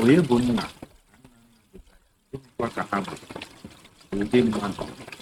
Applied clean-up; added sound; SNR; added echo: neural mask model RNNoise.